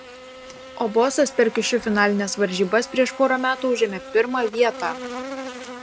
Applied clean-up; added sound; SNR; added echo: none; Buzz; 14 dB; none.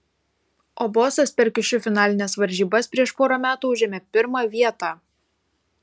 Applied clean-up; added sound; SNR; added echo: none; none; none; none.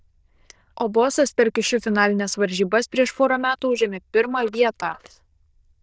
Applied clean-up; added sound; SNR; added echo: neural diffusion model UNIVERSE++.